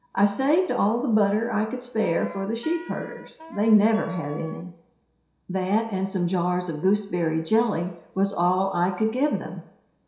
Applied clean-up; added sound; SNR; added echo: none; Wind instrument, woodwind instrument; 18 dB; reverberation time 0.7 s.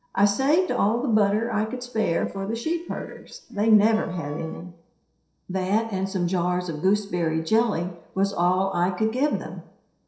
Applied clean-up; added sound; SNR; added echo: neural separator model SepFormer DNS4.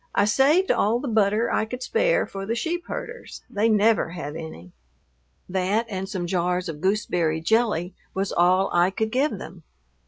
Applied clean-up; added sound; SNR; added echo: none; none; none; none.